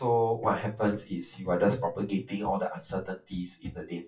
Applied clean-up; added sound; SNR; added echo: classical method WPE with log-MMSE.